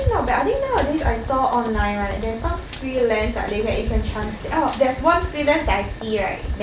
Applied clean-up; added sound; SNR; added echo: none; Drum kit + Boiling; 11 dB; none.